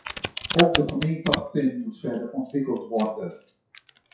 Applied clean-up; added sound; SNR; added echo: classical method WPE with log-MMSE.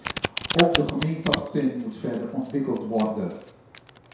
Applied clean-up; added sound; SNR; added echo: none; Domestic sounds, home sounds; 6 dB; reverberation time 0.7 s.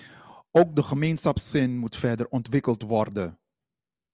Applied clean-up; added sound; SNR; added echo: none; none; none; none.